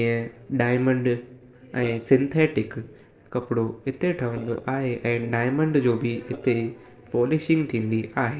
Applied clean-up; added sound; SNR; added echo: neural separator model SepFormer DNS4.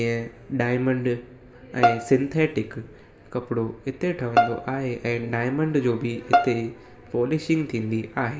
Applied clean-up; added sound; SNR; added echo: none; Bowed string instrument; 2 dB; reverberation time 1.5 s.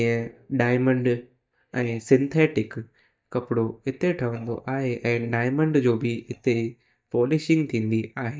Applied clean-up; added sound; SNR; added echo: neural mask model DeepFilterNet 3.